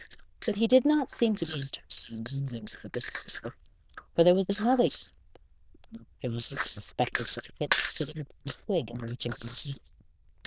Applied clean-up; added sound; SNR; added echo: neural diffusion model UNIVERSE++.